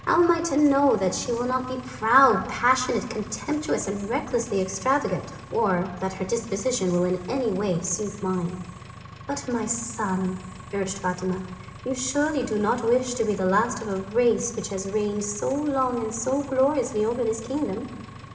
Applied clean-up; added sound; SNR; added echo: none; Engine; 17 dB; reverberation time 3.0 s.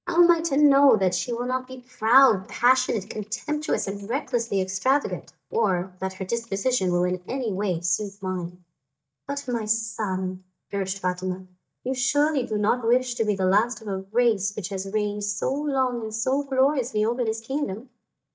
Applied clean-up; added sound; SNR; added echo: neural mask model DeepFilterNet 3.